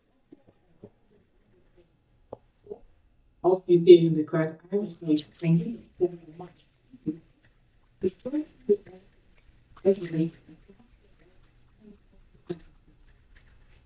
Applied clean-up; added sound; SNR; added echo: neural mask model DeepFilterNet 3.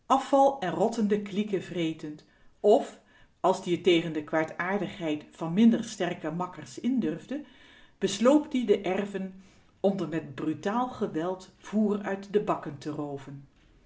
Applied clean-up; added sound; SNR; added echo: none; none; none; none.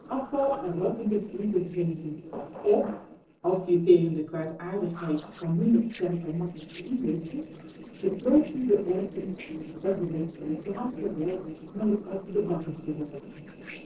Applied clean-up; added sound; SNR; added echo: neural separator model SepFormer DNS4.